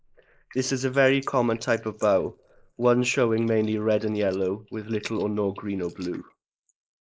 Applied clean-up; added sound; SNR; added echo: neural mask model Resemble Enhance denoiser.